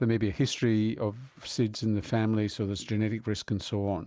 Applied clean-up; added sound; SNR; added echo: none; none; none; none.